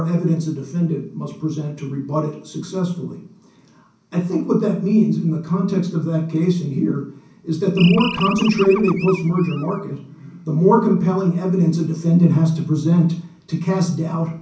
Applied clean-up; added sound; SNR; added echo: none; Animal; 10 dB; reverberation time 0.6 s.